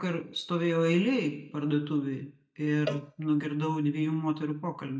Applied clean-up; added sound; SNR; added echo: neural mask model DeepFilterNet 3.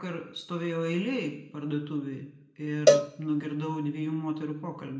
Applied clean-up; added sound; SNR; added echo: none; Cowbell; -4 dB; reverberation time 0.7 s.